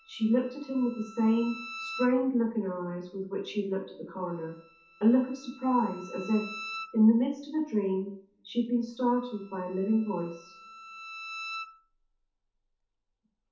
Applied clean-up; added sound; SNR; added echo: none; Bowed string instrument; 16 dB; reverberation time 0.5 s.